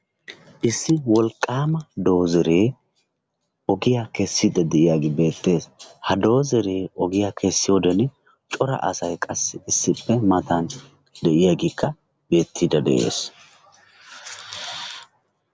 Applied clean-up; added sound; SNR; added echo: none; none; none; none.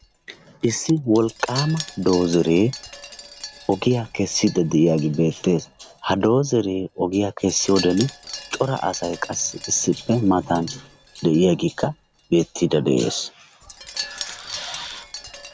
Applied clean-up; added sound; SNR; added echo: none; Wind chime; 17 dB; none.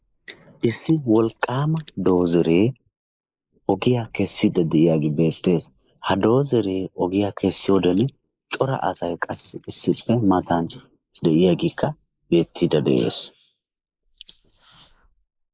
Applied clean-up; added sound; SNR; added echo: neural mask model Resemble Enhance denoiser.